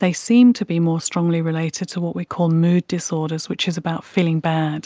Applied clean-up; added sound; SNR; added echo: none; none; none; none.